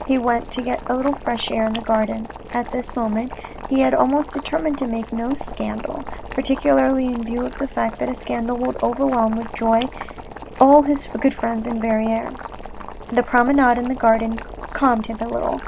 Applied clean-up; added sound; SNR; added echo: none; Boiling; 12 dB; none.